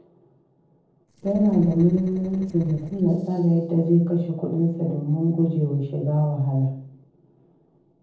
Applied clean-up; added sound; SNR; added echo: neural separator model SepFormer DNS4.